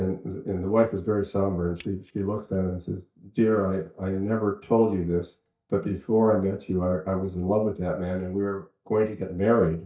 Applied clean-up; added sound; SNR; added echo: neural mask model DeepFilterNet 3.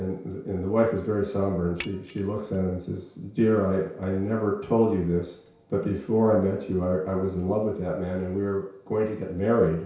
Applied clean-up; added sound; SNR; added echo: none; Shatter; 14 dB; reverberation time 0.6 s.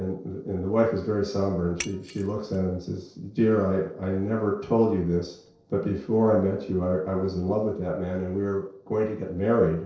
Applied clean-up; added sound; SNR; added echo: neural separator model SepFormer DNS4.